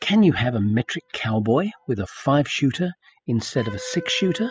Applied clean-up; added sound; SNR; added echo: classical method spectral subtraction.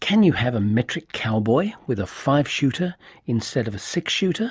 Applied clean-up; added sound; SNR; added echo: none; none; none; none.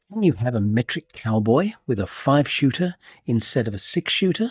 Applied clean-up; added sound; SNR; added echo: neural mask model DeepFilterNet 3.